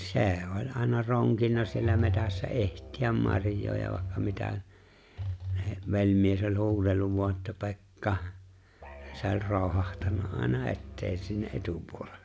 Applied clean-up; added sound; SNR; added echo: none; Musical instrument; 17 dB; none.